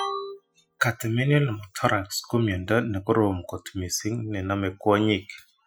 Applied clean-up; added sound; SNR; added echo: classical method Wiener filter.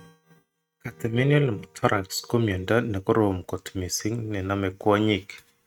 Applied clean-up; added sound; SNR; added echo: neural mask model RNNoise.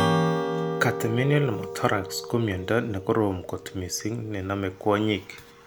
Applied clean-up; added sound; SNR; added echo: none; Strum; 4 dB; none.